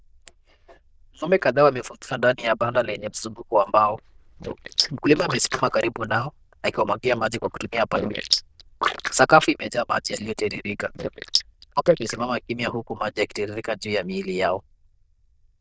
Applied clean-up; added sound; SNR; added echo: neural diffusion model UNIVERSE++.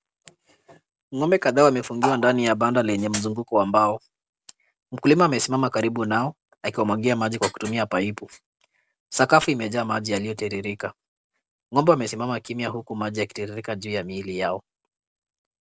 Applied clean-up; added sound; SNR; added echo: none; none; none; none.